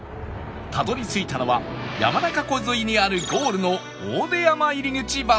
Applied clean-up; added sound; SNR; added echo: none; none; none; none.